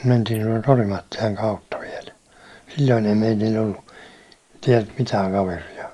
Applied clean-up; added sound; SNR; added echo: neural mask model Resemble Enhance denoiser.